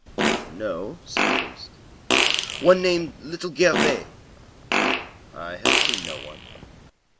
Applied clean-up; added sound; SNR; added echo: none; Fart; -2 dB; none.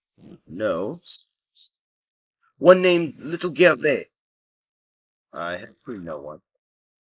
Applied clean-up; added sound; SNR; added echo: neural mask model Resemble Enhance denoiser.